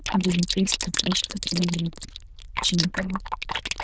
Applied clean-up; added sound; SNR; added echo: neural diffusion model UNIVERSE++.